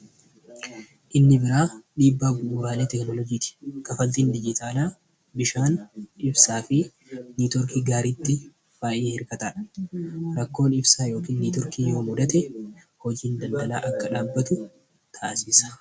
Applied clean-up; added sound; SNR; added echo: none; none; none; none.